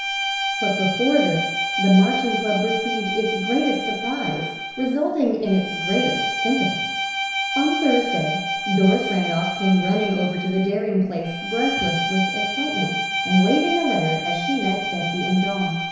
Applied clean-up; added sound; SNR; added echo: none; Bowed string instrument; 4 dB; reverberation time 1.0 s.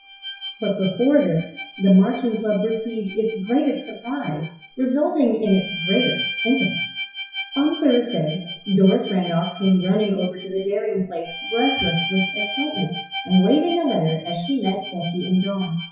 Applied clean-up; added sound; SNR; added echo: classical method WPE with log-MMSE.